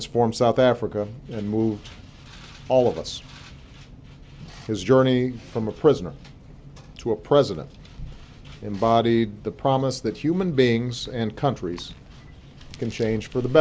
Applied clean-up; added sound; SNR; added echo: none; none; none; none.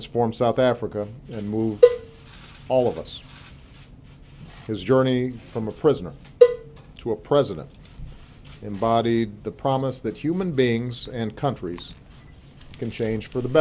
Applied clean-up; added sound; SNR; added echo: none; Cowbell; -4 dB; none.